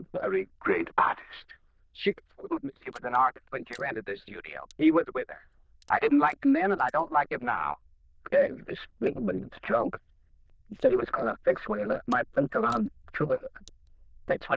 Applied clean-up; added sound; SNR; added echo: neural diffusion model UNIVERSE++.